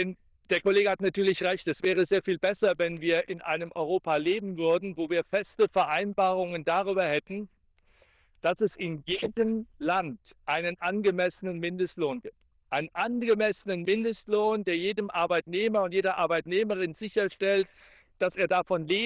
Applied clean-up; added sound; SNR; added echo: neural diffusion model UNIVERSE++.